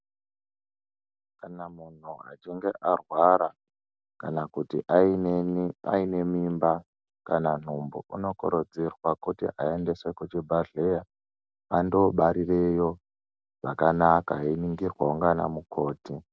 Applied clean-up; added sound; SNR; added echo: none; none; none; none.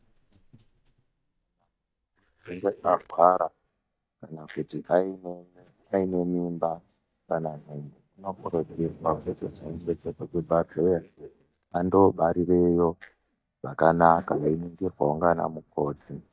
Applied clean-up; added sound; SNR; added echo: neural mask model DeepFilterNet 3.